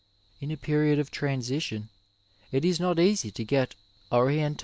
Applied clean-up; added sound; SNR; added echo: none; none; none; none.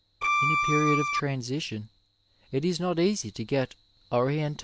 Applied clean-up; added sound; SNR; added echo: none; Bowed string instrument; -4 dB; none.